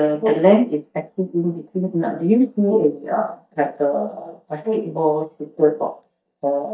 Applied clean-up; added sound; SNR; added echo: neural mask model DeepFilterNet 3.